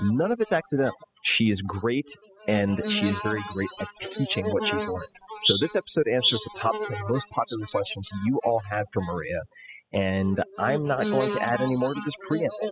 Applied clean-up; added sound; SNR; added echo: classical method spectral subtraction.